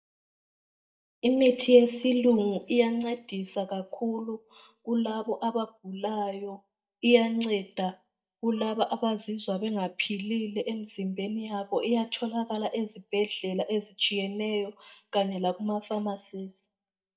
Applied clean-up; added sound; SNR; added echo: neural mask model DeepFilterNet 3.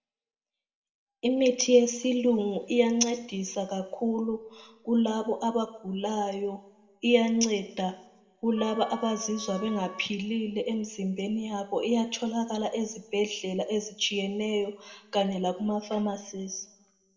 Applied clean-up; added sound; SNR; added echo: none; Wind instrument, woodwind instrument; 16 dB; reverberation time 0.7 s.